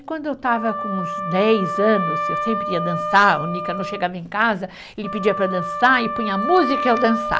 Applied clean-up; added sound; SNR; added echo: none; Wind instrument, woodwind instrument; 5 dB; none.